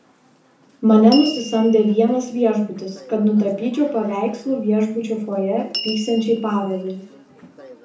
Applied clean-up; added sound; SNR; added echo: none; Door / Bell; 17 dB; reverberation time 0.6 s.